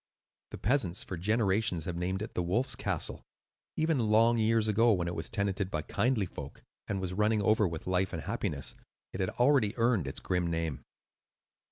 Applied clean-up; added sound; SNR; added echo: none; none; none; none.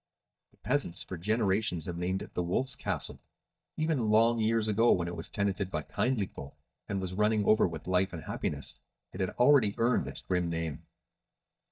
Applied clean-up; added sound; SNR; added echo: neural mask model DeepFilterNet 3.